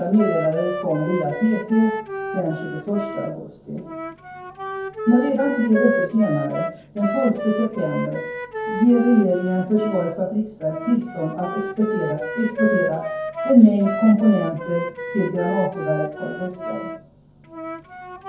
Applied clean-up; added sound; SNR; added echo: none; Wind instrument, woodwind instrument; 7 dB; reverberation time 0.6 s.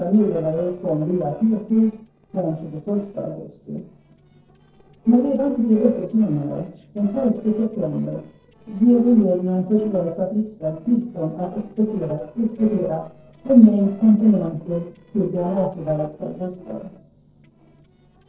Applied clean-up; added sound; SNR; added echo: neural separator model SepFormer DNS4.